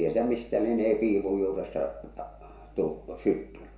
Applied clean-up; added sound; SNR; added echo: none; none; none; reverberation time 0.7 s.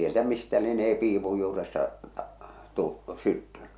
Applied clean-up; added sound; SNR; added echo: none; none; none; none.